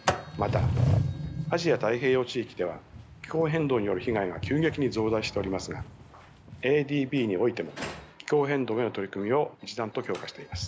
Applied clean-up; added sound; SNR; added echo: none; Sliding door; 6 dB; none.